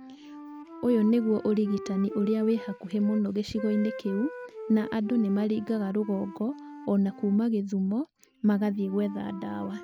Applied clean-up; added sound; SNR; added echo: none; Wind instrument, woodwind instrument; 14 dB; none.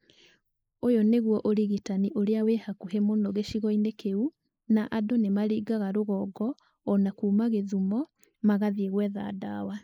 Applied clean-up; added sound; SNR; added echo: neural mask model Resemble Enhance denoiser.